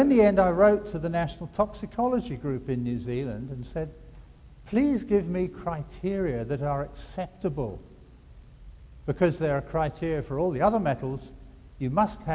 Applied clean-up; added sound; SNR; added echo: none; none; none; none.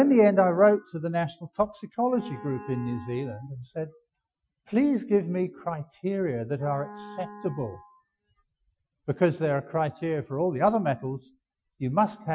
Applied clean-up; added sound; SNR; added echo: classical method Wiener filter.